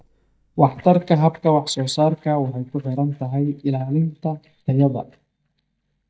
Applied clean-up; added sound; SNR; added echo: neural mask model DeepFilterNet 3.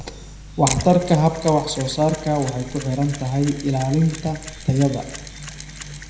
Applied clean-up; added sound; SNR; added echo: none; Mechanisms; 12 dB; reverberation time 0.8 s.